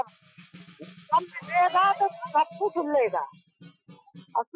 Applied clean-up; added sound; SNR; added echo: classical method Wiener filter.